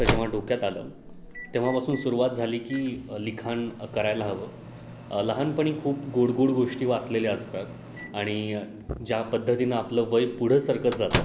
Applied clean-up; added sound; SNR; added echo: none; Microwave oven; 10 dB; none.